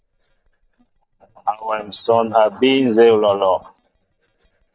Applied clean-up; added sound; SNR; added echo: neural mask model DeepFilterNet 3.